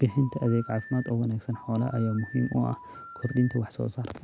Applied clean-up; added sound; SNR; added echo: none; Telephone; 17 dB; none.